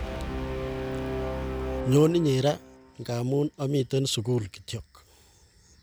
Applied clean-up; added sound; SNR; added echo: none; Brass instrument; 7 dB; none.